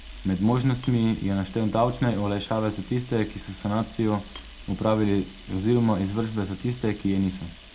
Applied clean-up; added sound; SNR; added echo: none; Camera; 18 dB; reverberation time 0.2 s.